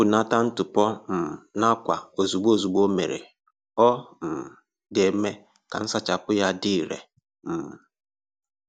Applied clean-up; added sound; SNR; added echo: none; none; none; none.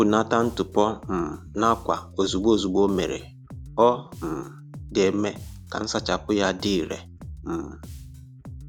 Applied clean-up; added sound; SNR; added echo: none; Bass guitar; 15 dB; none.